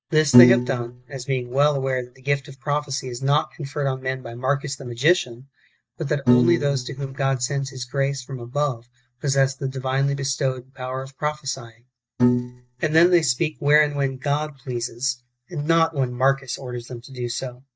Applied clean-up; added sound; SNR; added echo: neural mask model DeepFilterNet 3.